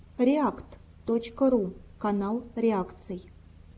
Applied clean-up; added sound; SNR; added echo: none; none; none; none.